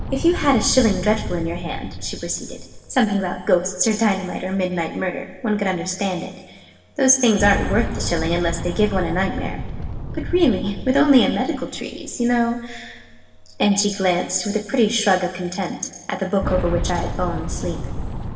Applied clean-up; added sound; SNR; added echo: none; Boom; 8 dB; reverberation time 1.3 s.